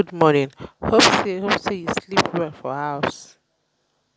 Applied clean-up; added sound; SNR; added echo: none; none; none; none.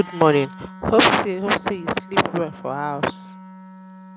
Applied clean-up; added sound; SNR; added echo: none; Wind instrument, woodwind instrument; 17 dB; none.